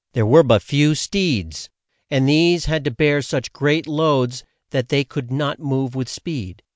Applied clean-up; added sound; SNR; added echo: none; none; none; none.